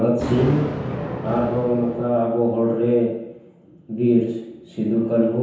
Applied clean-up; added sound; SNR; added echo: none; Thunder; 10 dB; reverberation time 0.9 s.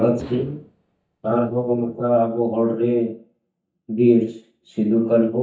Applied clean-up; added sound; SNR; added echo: neural mask model DeepFilterNet 3.